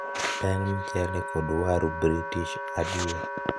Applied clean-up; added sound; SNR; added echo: none; Wind instrument, woodwind instrument; 5 dB; none.